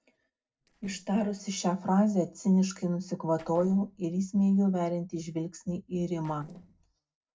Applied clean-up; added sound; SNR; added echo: neural separator model SepFormer DNS4.